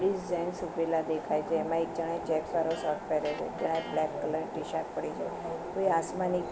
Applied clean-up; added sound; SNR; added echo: none; Electric guitar; 19 dB; none.